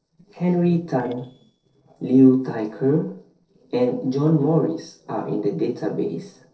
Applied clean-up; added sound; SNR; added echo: neural separator model SepFormer DNS4.